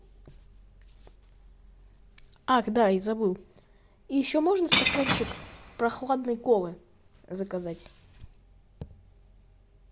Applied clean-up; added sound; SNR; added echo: none; Shatter / Crushing; 0 dB; none.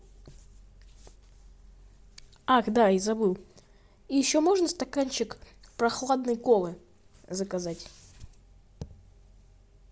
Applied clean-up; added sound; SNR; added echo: none; none; none; none.